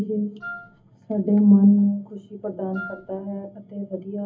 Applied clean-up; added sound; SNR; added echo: none; Wind instrument, woodwind instrument; 16 dB; reverberation time 0.3 s.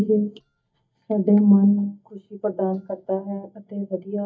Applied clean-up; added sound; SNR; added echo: neural mask model DeepFilterNet 3.